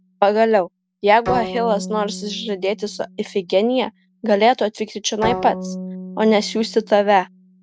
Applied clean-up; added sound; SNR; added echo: none; Bowed string instrument; 12 dB; none.